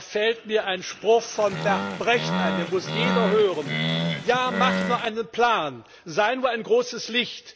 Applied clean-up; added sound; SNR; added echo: none; Animal; 2 dB; none.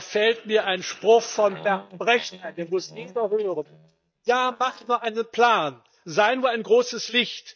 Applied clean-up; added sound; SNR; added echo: neural mask model DeepFilterNet 3.